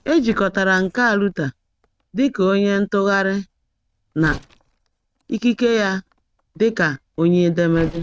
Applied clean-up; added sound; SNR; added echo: neural mask model RNNoise.